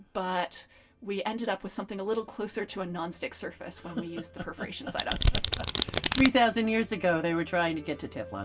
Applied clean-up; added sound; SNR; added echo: none; Domestic sounds, home sounds; -4 dB; reverberation time 0.1 s.